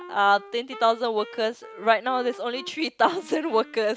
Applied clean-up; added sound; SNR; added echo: none; Wind instrument, woodwind instrument; 20 dB; none.